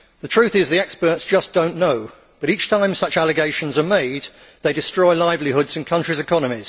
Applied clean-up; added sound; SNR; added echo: none; none; none; none.